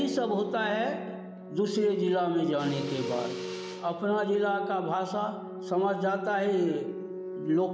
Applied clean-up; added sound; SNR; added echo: none; Mechanisms + Organ; 9 dB; none.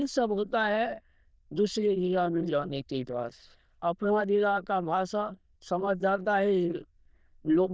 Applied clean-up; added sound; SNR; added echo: neural diffusion model UNIVERSE++.